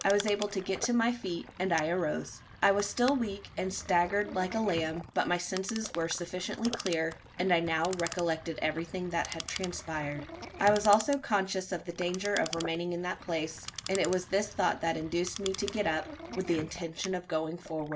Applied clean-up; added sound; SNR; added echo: none; Sink (filling or washing) + Clock; 13 dB; none.